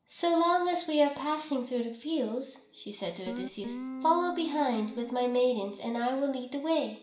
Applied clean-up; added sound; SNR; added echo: none; Guitar; 11 dB; reverberation time 0.5 s.